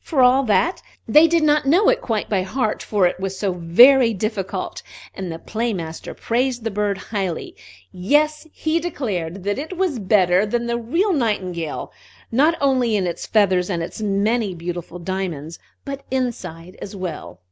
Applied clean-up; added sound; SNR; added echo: none; none; none; none.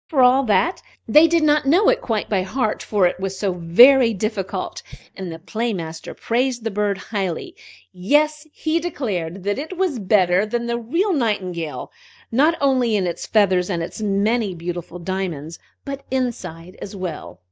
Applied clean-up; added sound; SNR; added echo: neural mask model DeepFilterNet 3.